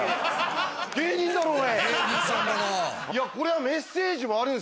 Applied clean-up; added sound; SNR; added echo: none; none; none; none.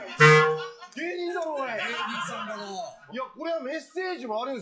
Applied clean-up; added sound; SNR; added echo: classical method WPE with log-MMSE.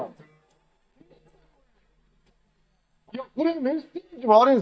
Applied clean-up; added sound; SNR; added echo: neural mask model DeepFilterNet 3.